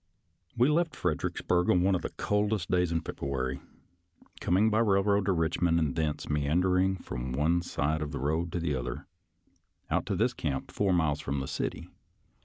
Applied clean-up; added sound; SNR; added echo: none; none; none; none.